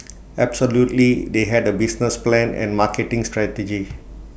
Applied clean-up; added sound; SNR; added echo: none; none; none; none.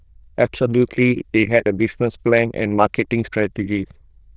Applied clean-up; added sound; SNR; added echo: neural diffusion model UNIVERSE++.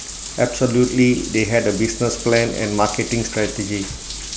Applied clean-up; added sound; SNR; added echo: none; Bathtub (filling or washing); 11 dB; none.